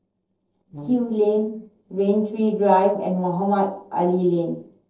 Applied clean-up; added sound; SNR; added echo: neural separator model SepFormer DNS4.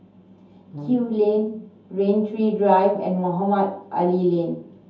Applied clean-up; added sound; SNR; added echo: none; Brass instrument; 16 dB; reverberation time 0.5 s.